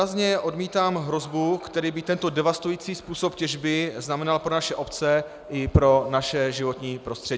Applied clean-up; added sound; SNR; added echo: none; none; none; none.